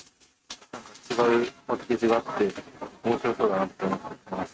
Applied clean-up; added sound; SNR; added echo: neural mask model RNNoise.